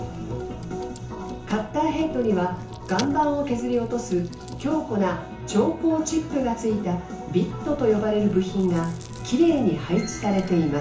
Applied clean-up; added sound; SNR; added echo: none; Chewing, mastication; 18 dB; reverberation time 0.7 s.